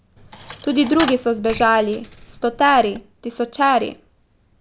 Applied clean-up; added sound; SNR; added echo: none; Coin (dropping); 14 dB; none.